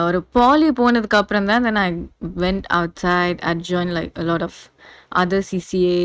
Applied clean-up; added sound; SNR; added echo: neural mask model RNNoise.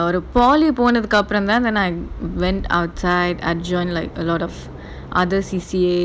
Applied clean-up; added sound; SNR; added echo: none; Engine / Boat, Water vehicle; 18 dB; none.